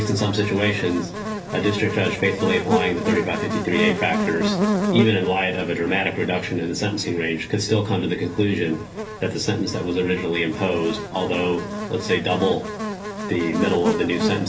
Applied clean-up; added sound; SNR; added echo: none; Buzz; 5 dB; reverberation time 0.3 s.